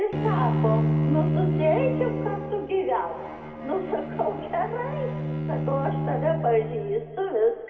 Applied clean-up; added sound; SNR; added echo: none; Bowed string instrument; 1 dB; reverberation time 2.0 s.